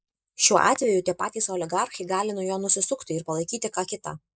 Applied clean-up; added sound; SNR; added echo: neural mask model Resemble Enhance denoiser.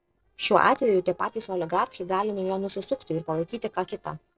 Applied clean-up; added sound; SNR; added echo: neural separator model SepFormer DNS4.